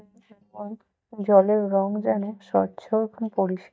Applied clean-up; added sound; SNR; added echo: neural mask model DeepFilterNet 3.